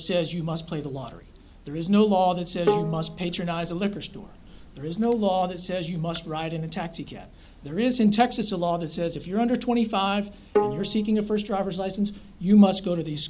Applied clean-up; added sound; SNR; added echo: none; Bowed string instrument; 6 dB; none.